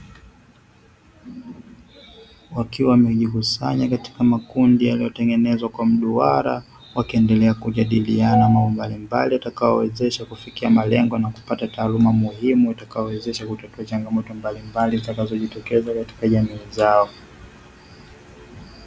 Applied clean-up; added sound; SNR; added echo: none; none; none; none.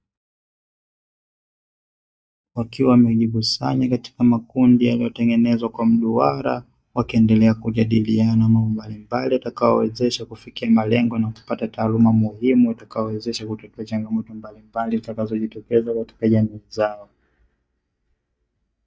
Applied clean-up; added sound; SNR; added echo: neural mask model DeepFilterNet 3.